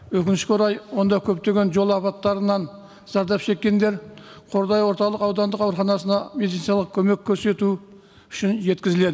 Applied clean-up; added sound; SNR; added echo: none; none; none; none.